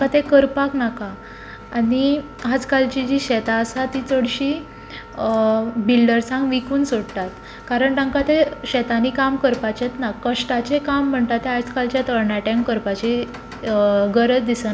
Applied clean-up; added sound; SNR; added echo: none; Rain + Wind instrument, woodwind instrument; 19 dB; none.